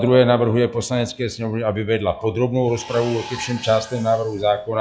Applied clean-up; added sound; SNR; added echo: classical method log-MMSE.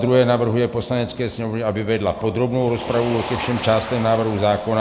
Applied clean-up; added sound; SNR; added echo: none; Motor vehicle (road); 14 dB; none.